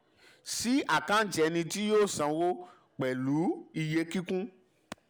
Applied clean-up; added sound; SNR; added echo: none; none; none; none.